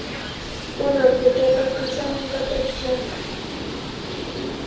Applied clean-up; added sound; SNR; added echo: none; Bird; 6 dB; reverberation time 0.6 s.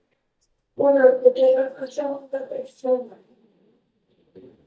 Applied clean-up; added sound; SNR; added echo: neural mask model DeepFilterNet 3.